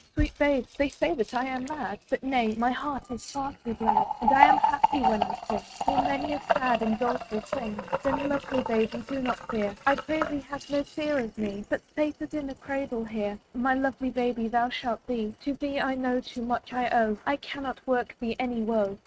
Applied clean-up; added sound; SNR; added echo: neural mask model RNNoise.